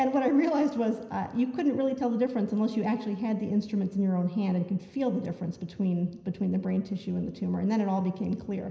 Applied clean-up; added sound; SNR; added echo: none; none; none; reverberation time 0.9 s.